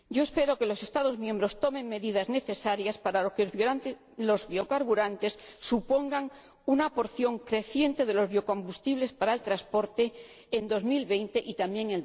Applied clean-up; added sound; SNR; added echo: none; none; none; none.